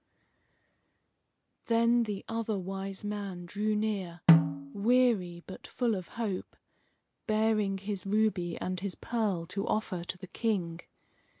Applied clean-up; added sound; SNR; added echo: none; Snare drum; -3 dB; none.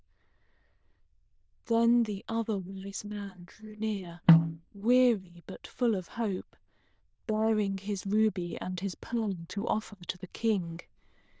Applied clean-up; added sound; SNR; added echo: neural diffusion model UNIVERSE++.